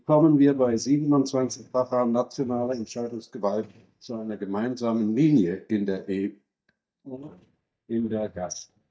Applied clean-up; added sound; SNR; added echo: neural mask model DeepFilterNet 3.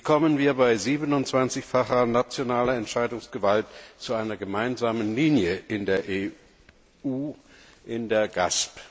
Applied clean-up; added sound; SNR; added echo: none; none; none; none.